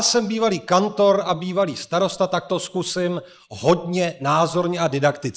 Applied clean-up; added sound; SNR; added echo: neural mask model Resemble Enhance denoiser.